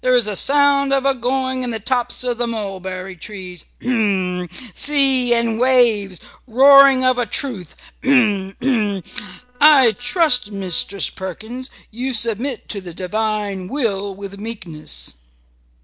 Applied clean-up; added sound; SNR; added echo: neural separator model SepFormer DNS4.